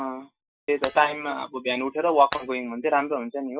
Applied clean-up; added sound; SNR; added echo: classical method Wiener filter.